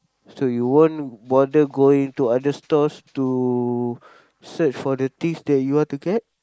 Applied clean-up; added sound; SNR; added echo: neural mask model Resemble Enhance denoiser.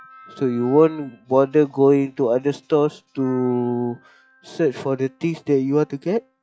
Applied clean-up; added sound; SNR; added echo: classical method log-MMSE.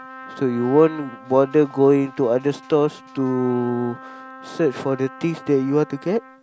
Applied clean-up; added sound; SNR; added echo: none; Trumpet; 19 dB; none.